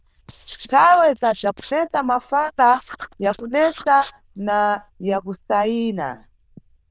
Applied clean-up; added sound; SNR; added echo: neural diffusion model UNIVERSE++.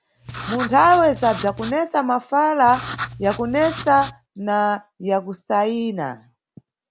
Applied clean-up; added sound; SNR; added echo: none; Writing; 10 dB; none.